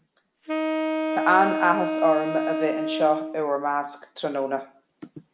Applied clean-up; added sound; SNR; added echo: none; Wind instrument, woodwind instrument; 1 dB; none.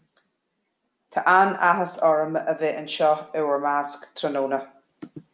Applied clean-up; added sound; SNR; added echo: none; none; none; none.